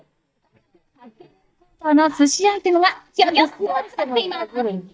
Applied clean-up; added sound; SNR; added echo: neural mask model DeepFilterNet 3.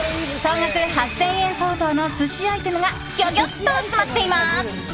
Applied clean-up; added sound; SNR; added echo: none; Ratchet, pawl; 18 dB; none.